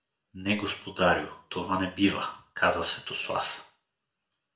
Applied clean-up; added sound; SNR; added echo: none; none; none; reverberation time 0.4 s.